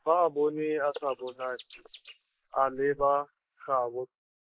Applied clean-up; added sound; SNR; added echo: neural mask model Resemble Enhance denoiser.